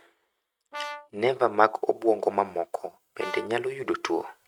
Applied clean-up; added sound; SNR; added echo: neural mask model RNNoise.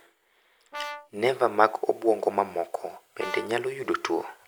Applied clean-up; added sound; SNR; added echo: none; Brass instrument; 13 dB; none.